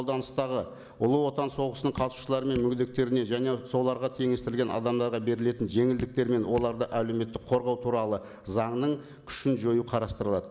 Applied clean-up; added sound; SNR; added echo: none; Drip; 15 dB; none.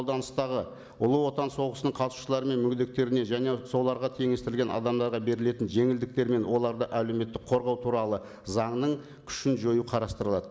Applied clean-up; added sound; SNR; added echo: none; none; none; none.